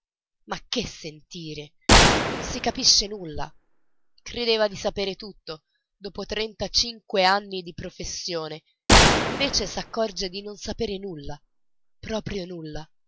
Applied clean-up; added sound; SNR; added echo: none; Gunshot, gunfire; -4 dB; none.